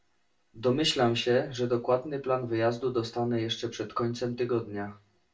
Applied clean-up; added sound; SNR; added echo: none; none; none; reverberation time 0.2 s.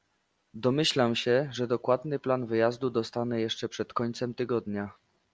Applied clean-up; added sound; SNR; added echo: none; none; none; none.